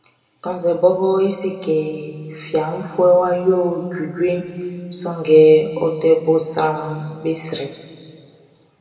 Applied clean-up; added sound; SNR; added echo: none; none; none; reverberation time 2.2 s.